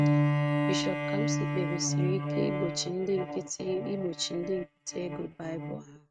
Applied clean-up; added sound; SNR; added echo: neural mask model RNNoise.